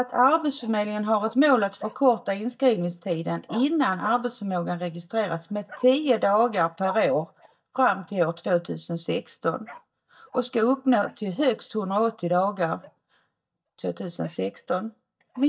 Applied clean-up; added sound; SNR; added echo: neural mask model DeepFilterNet 3.